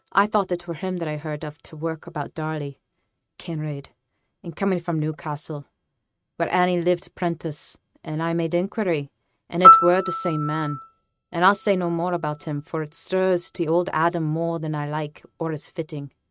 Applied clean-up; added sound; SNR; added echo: neural mask model RNNoise.